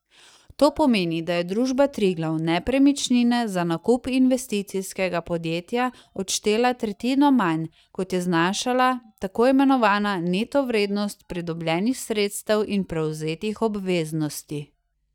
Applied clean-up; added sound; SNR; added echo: neural mask model DeepFilterNet 3.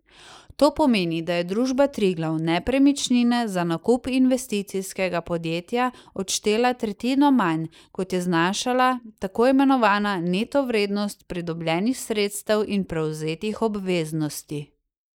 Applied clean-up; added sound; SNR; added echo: neural mask model Resemble Enhance denoiser.